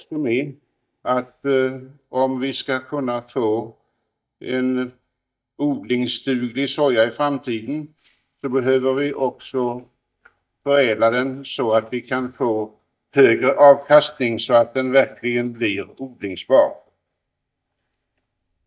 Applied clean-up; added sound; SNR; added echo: neural mask model DeepFilterNet 3.